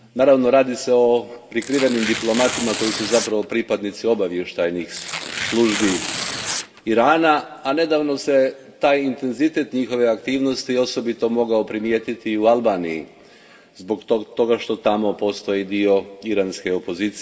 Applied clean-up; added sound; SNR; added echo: none; Tearing; 7 dB; reverberation time 1.6 s.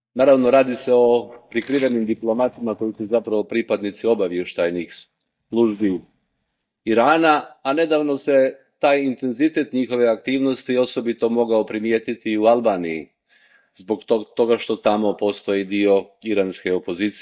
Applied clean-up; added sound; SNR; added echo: neural mask model DeepFilterNet 3.